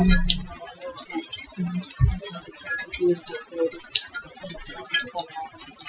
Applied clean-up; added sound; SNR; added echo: classical method Wiener filter.